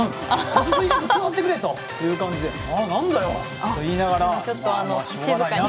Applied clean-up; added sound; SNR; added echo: none; Brass instrument; 18 dB; none.